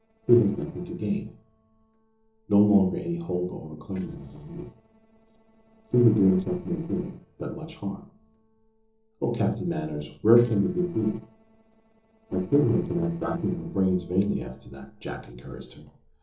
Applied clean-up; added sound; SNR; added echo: neural separator model SepFormer DNS4.